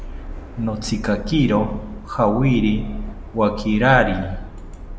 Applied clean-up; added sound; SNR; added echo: none; Subway, metro, underground; 10 dB; none.